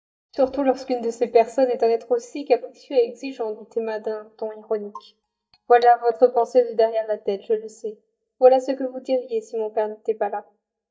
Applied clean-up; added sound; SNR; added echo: neural mask model DeepFilterNet 3.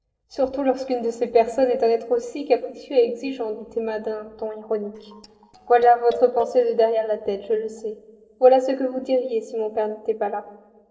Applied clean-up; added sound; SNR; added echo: neural separator model SepFormer DNS4.